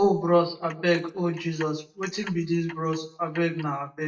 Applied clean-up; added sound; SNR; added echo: neural mask model DeepFilterNet 3.